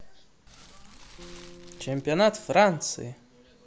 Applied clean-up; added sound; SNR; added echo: none; Electric guitar / Strum + Fire; 19 dB; none.